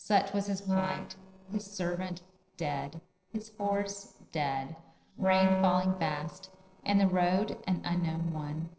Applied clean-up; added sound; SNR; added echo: neural separator model SepFormer DNS4.